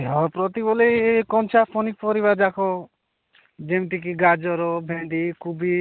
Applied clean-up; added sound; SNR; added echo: none; none; none; none.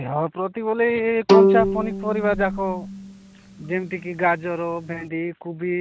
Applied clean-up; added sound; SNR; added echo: none; Bowed string instrument; -2 dB; none.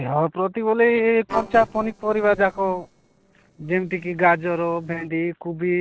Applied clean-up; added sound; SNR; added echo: neural separator model SepFormer DNS4.